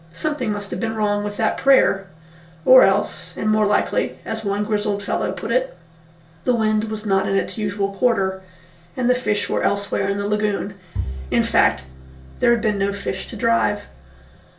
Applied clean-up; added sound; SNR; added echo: none; Bowed string instrument; 12 dB; reverberation time 0.2 s.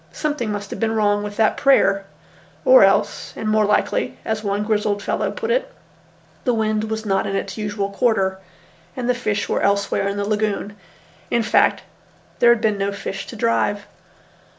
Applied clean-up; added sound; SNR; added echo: none; none; none; none.